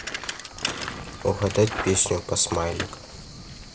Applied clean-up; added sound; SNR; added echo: none; Bicycle; 8 dB; none.